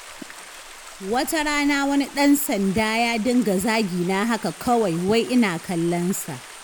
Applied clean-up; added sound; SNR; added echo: none; Stream; 18 dB; none.